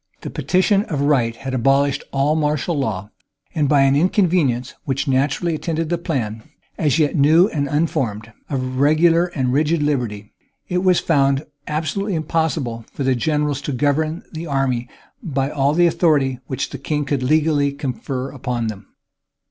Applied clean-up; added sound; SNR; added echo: none; none; none; none.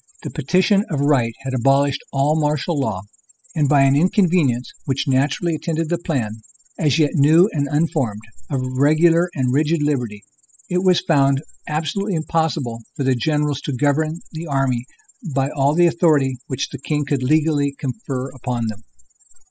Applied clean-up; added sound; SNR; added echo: classical method spectral subtraction.